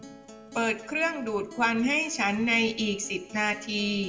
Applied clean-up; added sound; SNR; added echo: none; Acoustic guitar; 18 dB; reverberation time 0.7 s.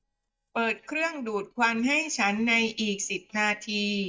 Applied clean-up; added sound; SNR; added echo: neural mask model DeepFilterNet 3.